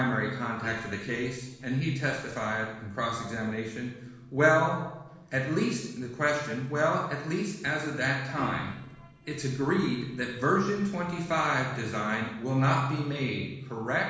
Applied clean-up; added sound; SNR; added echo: neural separator model SepFormer DNS4.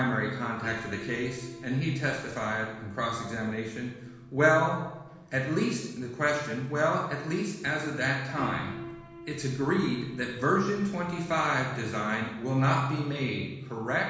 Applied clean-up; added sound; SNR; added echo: none; Piano; 20 dB; reverberation time 1.1 s.